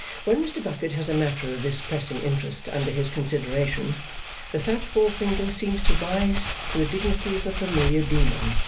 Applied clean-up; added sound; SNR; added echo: none; Crumpling, crinkling; 0 dB; reverberation time 0.3 s.